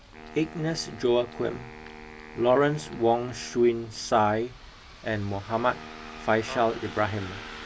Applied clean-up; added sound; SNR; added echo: none; Wind instrument, woodwind instrument + Bus; 16 dB; none.